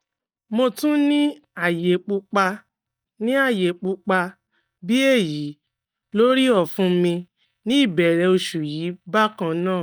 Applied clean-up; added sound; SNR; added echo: neural mask model DeepFilterNet 3.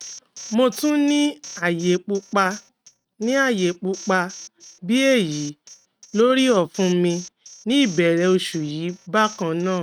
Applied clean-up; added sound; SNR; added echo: neural mask model RNNoise.